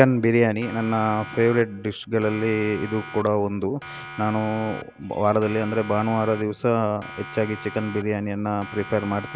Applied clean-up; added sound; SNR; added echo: none; Siren; 16 dB; none.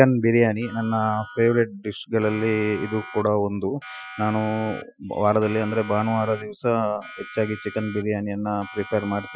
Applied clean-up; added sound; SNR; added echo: classical method Wiener filter.